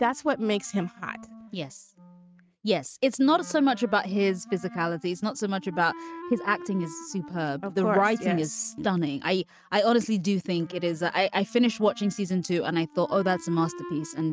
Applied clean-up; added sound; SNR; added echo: neural mask model RNNoise.